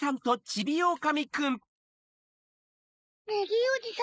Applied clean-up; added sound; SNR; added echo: neural mask model Resemble Enhance denoiser.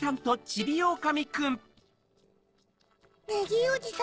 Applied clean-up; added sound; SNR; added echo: neural separator model SepFormer DNS4.